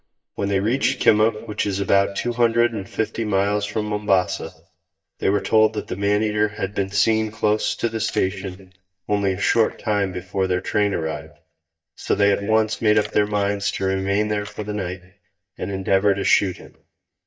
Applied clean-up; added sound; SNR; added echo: neural mask model DeepFilterNet 3.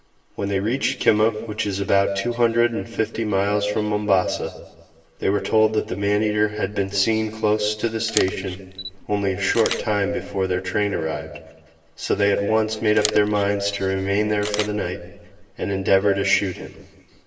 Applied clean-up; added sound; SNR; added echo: none; Camera; 11 dB; reverberation time 1.4 s.